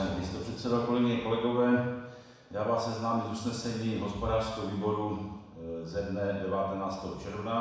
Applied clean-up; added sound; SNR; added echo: none; none; none; reverberation time 1.1 s.